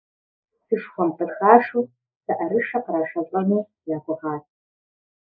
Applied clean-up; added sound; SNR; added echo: neural mask model Resemble Enhance denoiser.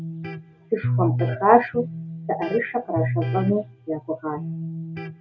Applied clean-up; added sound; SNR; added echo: none; Electric guitar; 4 dB; none.